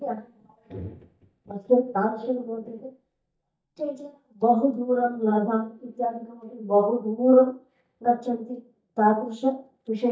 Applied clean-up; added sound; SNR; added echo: neural mask model DeepFilterNet 3.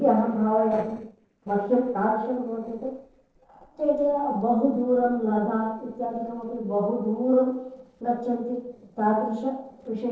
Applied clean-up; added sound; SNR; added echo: neural separator model SepFormer DNS4.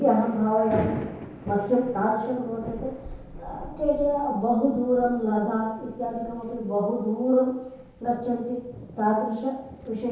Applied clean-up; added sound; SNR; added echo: none; Thunder / Rain; 14 dB; reverberation time 0.8 s.